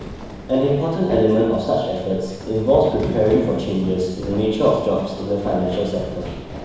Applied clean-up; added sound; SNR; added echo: none; Run; 12 dB; reverberation time 1.1 s.